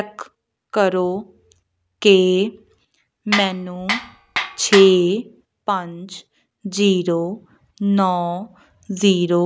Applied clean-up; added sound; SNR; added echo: none; Tools; 5 dB; none.